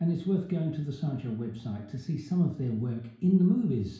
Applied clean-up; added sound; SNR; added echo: none; none; none; reverberation time 0.6 s.